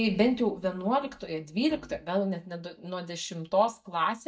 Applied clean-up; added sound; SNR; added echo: neural mask model DeepFilterNet 3.